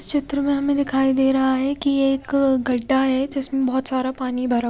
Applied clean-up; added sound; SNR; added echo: none; none; none; none.